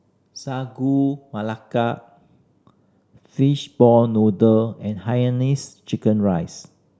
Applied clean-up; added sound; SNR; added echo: none; none; none; none.